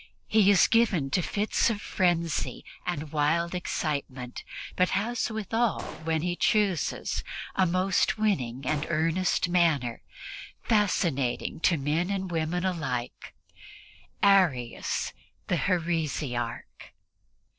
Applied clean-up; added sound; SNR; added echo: neural separator model SepFormer DNS4.